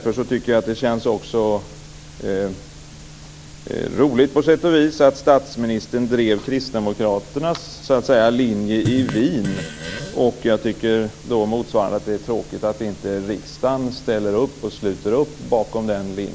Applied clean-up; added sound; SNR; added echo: none; Fart; 9 dB; none.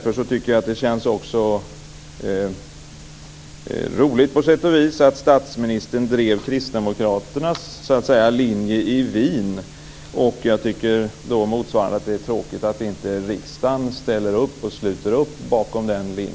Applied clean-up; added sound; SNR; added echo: none; none; none; none.